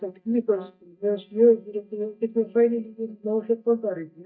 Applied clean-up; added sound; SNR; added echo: neural mask model DeepFilterNet 3.